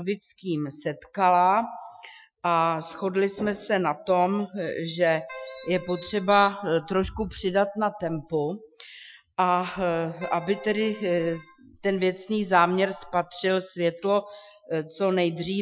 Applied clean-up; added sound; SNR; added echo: classical method Wiener filter.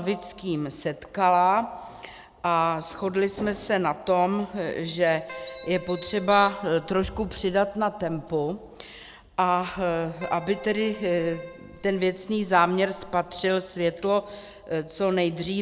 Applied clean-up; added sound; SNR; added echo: none; Bird vocalization, bird call, bird song + Keyboard (musical); 17 dB; none.